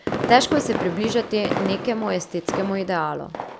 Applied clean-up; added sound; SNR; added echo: none; Fireworks; 5 dB; none.